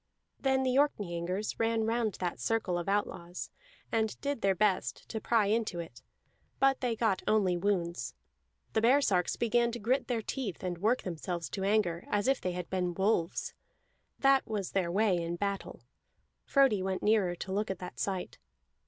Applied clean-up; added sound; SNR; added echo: none; none; none; none.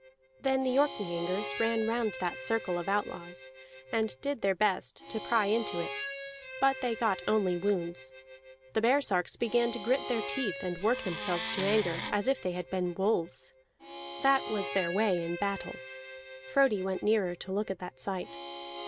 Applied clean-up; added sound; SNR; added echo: none; Wood + Harmonica; 10 dB; none.